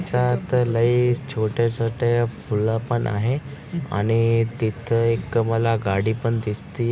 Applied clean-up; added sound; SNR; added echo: none; none; none; none.